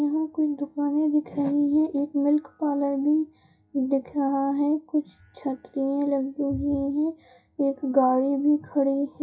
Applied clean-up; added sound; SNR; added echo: classical method WPE with log-MMSE.